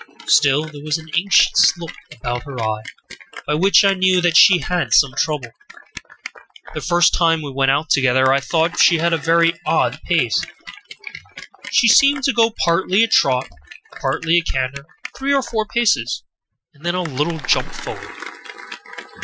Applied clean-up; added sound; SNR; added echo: classical method Wiener filter.